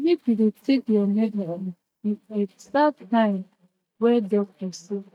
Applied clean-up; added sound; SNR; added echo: neural mask model DeepFilterNet 3.